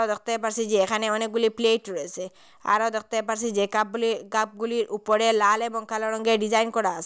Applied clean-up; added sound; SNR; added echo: none; none; none; none.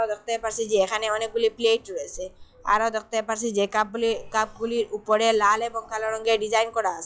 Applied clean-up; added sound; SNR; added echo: classical method log-MMSE.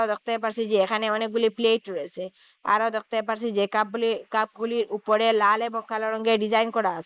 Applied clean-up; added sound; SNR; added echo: neural mask model Resemble Enhance denoiser.